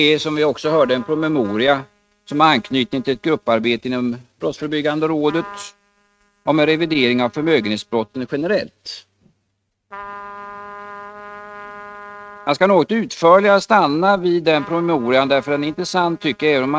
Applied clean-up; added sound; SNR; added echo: neural mask model RNNoise.